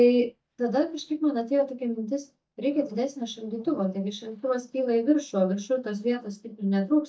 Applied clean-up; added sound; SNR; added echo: neural mask model DeepFilterNet 3.